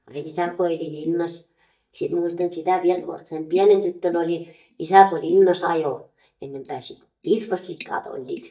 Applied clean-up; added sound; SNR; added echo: neural mask model DeepFilterNet 3.